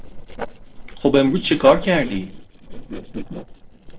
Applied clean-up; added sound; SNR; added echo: neural separator model SepFormer DNS4.